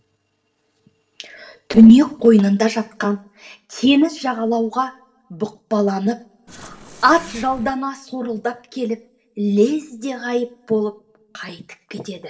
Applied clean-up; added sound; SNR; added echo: neural separator model SepFormer DNS4.